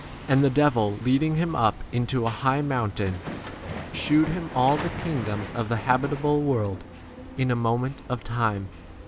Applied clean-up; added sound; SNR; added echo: none; Hammer; 12 dB; none.